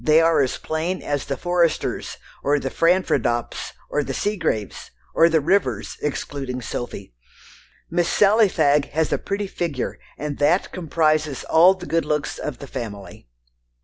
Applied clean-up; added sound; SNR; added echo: none; none; none; none.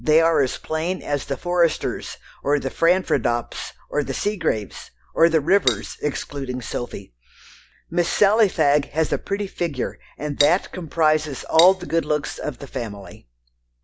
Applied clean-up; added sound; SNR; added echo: none; Cutlery, silverware; 8 dB; none.